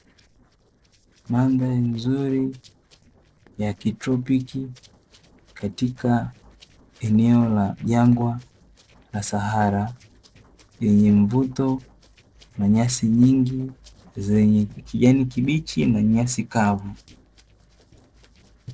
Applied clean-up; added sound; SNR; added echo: neural separator model SepFormer DNS4.